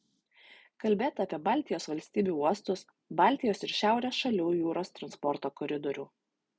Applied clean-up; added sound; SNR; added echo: none; none; none; none.